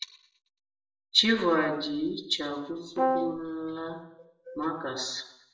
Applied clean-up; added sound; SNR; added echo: none; Brass instrument; -2 dB; reverberation time 0.7 s.